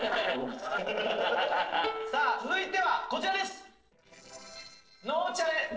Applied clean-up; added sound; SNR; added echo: neural separator model SepFormer DNS4.